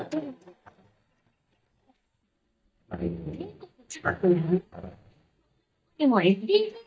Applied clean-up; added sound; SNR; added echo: neural mask model DeepFilterNet 3.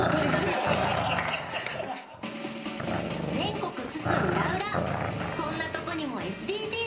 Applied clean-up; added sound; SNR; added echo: none; Growling; 1 dB; reverberation time 0.5 s.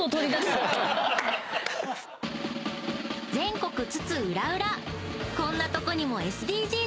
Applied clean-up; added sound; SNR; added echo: none; none; none; none.